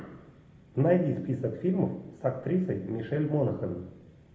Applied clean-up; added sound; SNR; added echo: none; none; none; reverberation time 0.9 s.